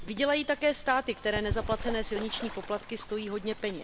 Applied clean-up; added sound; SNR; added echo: none; Bird / Fowl; 8 dB; none.